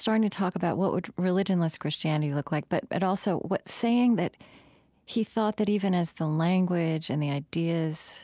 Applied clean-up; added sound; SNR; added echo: none; none; none; none.